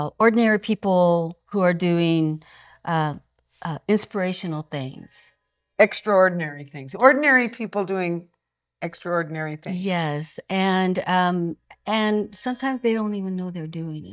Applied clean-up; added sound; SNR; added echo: neural mask model DeepFilterNet 3.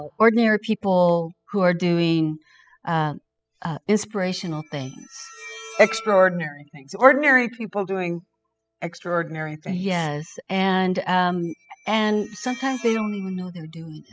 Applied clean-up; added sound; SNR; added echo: classical method spectral subtraction.